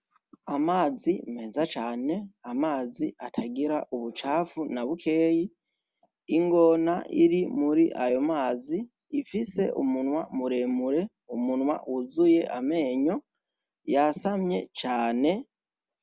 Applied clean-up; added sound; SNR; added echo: none; none; none; none.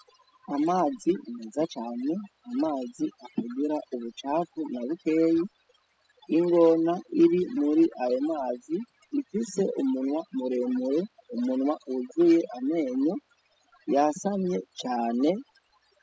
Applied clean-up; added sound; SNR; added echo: classical method spectral subtraction.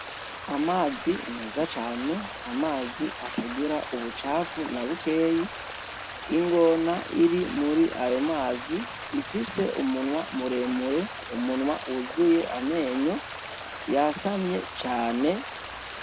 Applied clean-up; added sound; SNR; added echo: none; Stream; 10 dB; none.